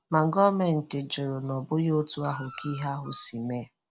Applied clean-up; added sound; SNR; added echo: none; Screech; 17 dB; none.